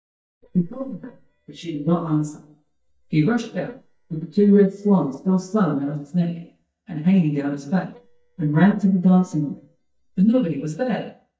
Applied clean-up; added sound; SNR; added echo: neural mask model DeepFilterNet 3.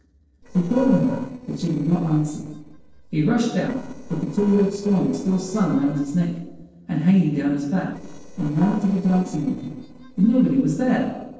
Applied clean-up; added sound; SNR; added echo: neural separator model SepFormer DNS4.